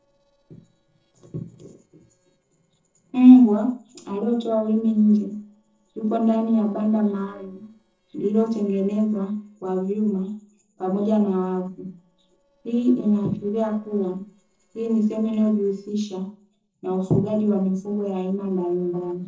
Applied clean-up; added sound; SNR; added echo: neural separator model SepFormer DNS4.